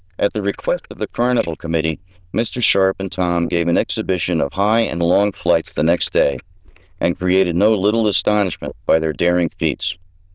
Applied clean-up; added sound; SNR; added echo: neural diffusion model UNIVERSE++.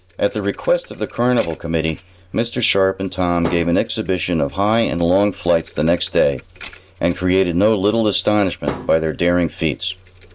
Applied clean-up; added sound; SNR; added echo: none; Thump, thud; 18 dB; none.